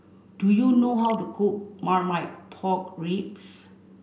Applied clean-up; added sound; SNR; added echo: none; Gurgling; 14 dB; none.